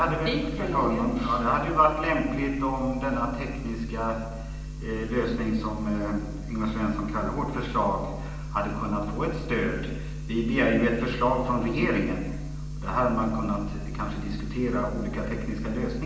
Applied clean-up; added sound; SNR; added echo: none; none; none; reverberation time 0.9 s.